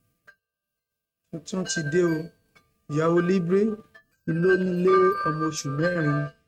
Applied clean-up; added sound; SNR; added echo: neural mask model RNNoise.